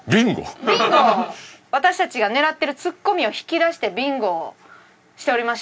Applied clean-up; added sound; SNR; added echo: none; none; none; none.